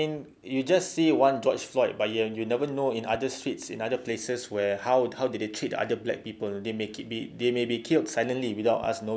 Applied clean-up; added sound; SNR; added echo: none; none; none; none.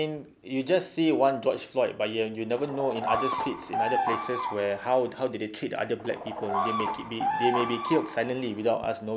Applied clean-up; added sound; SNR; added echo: none; Bird vocalization, bird call, bird song; 3 dB; none.